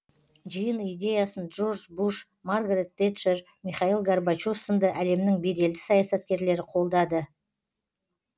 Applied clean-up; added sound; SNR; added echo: none; none; none; none.